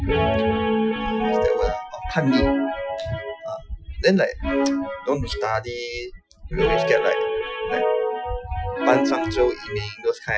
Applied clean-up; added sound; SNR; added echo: classical method Wiener filter.